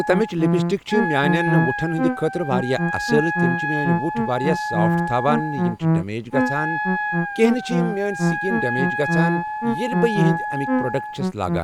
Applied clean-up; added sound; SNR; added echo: none; Musical instrument + Wind instrument, woodwind instrument; -2 dB; none.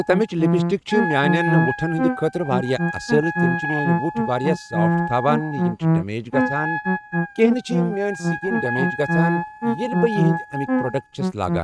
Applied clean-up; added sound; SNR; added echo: neural mask model RNNoise.